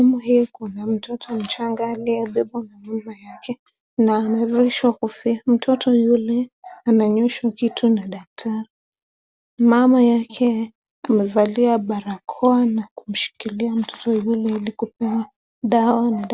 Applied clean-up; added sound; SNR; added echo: none; none; none; none.